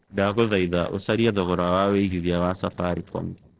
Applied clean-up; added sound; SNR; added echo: neural separator model SepFormer DNS4.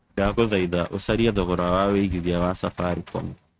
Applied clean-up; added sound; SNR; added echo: neural mask model RNNoise.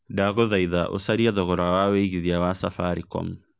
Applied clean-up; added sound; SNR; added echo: none; none; none; none.